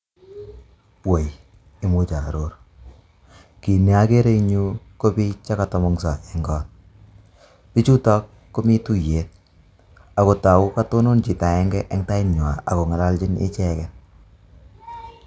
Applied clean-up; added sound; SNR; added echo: none; none; none; none.